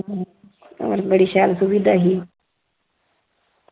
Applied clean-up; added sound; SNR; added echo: none; none; none; none.